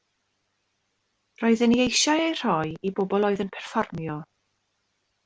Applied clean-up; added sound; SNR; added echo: none; none; none; none.